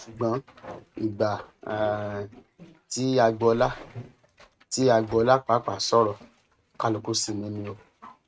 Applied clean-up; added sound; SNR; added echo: neural mask model RNNoise.